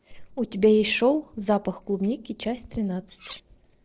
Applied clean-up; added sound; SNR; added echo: neural separator model SepFormer DNS4.